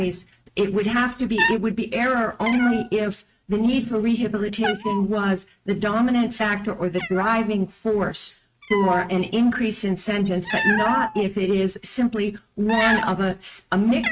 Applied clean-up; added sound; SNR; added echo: neural mask model RNNoise.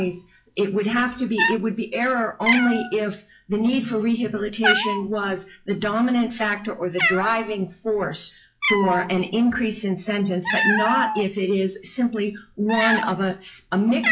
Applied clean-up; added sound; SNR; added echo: classical method log-MMSE.